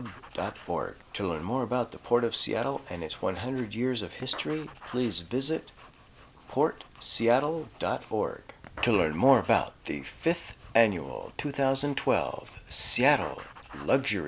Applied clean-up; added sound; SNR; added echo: none; Writing; 20 dB; none.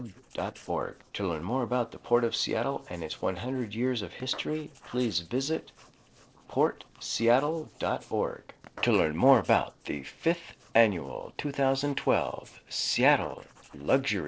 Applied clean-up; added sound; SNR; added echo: neural separator model SepFormer DNS4.